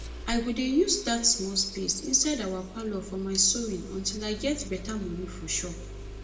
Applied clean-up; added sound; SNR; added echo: none; Engine starting; 12 dB; reverberation time 0.7 s.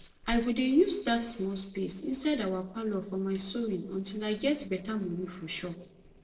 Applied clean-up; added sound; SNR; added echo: neural separator model SepFormer DNS4.